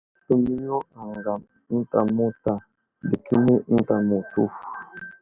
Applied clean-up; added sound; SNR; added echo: none; none; none; none.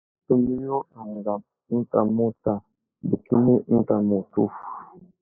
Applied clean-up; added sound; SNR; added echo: neural mask model Resemble Enhance denoiser.